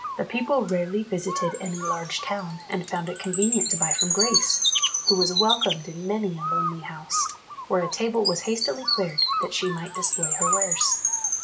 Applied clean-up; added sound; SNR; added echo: none; Bird + Chime; -1 dB; none.